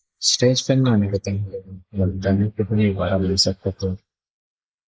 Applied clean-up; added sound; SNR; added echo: neural mask model Resemble Enhance denoiser.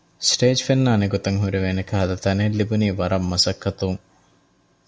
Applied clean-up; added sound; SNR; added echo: none; none; none; none.